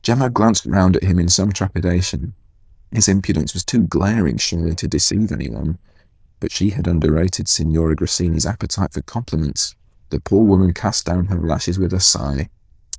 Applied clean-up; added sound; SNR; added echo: neural diffusion model UNIVERSE++.